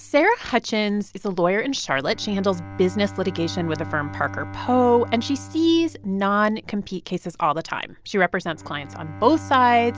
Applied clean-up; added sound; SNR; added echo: none; Bowed string instrument; 16 dB; none.